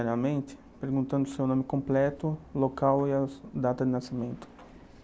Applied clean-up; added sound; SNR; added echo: none; none; none; none.